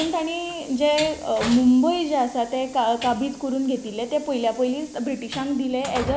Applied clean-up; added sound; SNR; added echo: none; Train; 14 dB; none.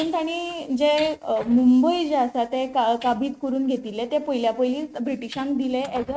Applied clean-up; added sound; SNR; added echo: neural mask model RNNoise.